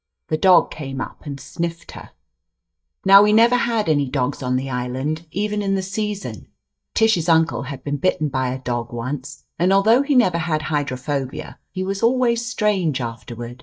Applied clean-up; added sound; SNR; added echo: neural mask model DeepFilterNet 3.